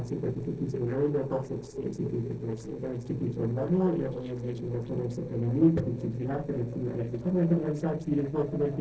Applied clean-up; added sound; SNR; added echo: neural separator model SepFormer DNS4.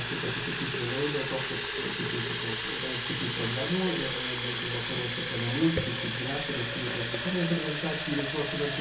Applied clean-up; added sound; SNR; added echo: none; Fill (with liquid) / Water tap, faucet; -2 dB; reverberation time 0.6 s.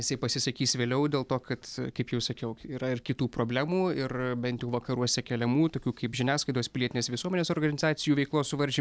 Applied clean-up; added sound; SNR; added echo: none; none; none; none.